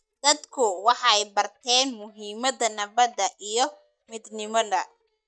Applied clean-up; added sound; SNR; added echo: neural mask model DeepFilterNet 3.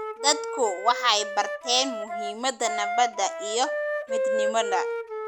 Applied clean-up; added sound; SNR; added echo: none; Wind instrument, woodwind instrument; 3 dB; none.